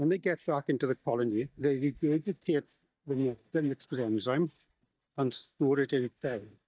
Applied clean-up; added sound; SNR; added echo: neural mask model DeepFilterNet 3.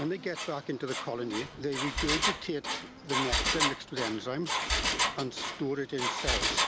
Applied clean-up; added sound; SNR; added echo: none; Engine; -2 dB; none.